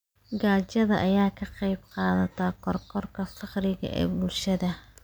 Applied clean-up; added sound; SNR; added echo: none; none; none; none.